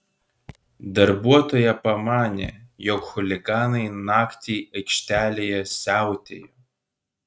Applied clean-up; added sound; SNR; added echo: neural mask model RNNoise.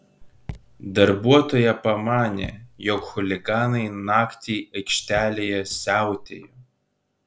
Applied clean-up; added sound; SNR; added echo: none; Raindrop / Drip; 18 dB; none.